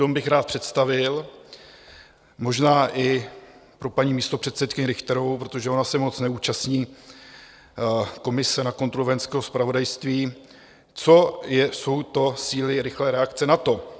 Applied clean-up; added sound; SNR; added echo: none; none; none; none.